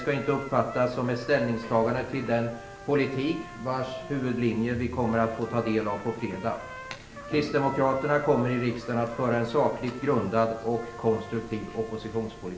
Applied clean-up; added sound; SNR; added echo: none; Trumpet; 16 dB; reverberation time 0.6 s.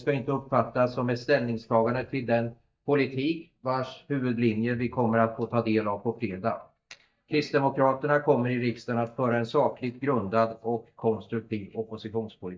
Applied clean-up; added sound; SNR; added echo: neural mask model DeepFilterNet 3.